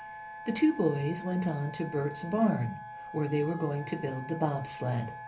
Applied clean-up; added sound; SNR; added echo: none; Wind instrument, woodwind instrument; 12 dB; reverberation time 0.3 s.